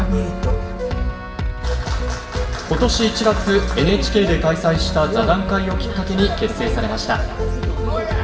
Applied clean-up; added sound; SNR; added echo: none; Bowed string instrument; 14 dB; reverberation time 1.8 s.